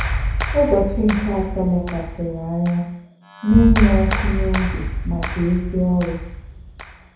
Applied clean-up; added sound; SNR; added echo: none; Clapping; 3 dB; reverberation time 0.7 s.